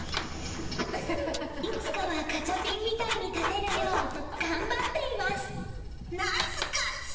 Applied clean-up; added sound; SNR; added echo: none; Writing; 4 dB; reverberation time 1.4 s.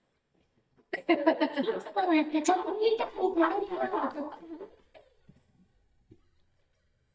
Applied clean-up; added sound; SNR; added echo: neural mask model DeepFilterNet 3.